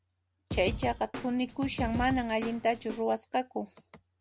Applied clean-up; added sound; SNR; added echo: none; Snare drum / Drum kit; 7 dB; none.